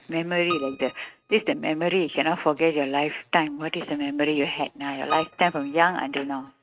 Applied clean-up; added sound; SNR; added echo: neural mask model RNNoise.